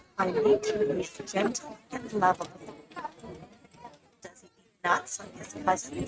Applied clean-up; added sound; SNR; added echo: neural mask model RNNoise.